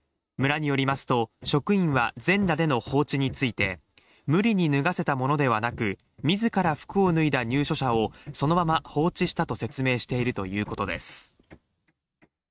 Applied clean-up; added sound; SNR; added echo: neural mask model RNNoise.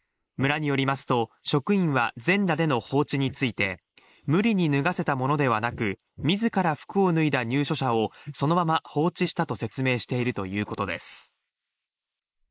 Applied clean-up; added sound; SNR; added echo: neural mask model Resemble Enhance denoiser.